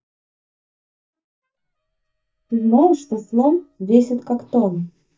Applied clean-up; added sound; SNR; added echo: neural mask model DeepFilterNet 3.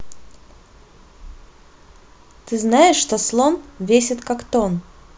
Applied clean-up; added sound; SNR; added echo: none; none; none; none.